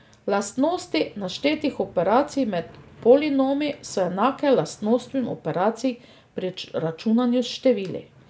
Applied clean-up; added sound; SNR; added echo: none; none; none; none.